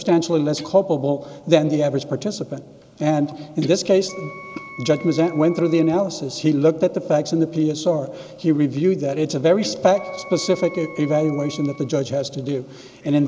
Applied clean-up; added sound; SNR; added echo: none; Wind instrument, woodwind instrument + Guitar; 19 dB; none.